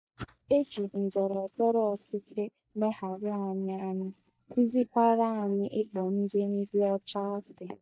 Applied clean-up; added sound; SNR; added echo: neural mask model DeepFilterNet 3.